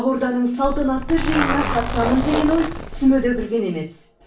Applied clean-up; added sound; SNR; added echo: none; Zipper (clothing); 4 dB; reverberation time 0.3 s.